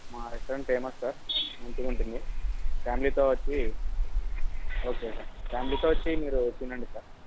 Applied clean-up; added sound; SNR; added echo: none; Rain; -3 dB; none.